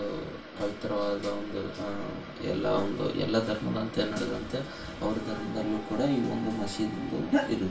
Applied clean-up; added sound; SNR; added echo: none; Wind instrument, woodwind instrument; 16 dB; reverberation time 0.2 s.